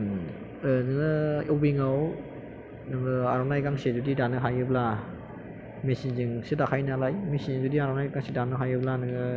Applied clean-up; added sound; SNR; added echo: none; none; none; none.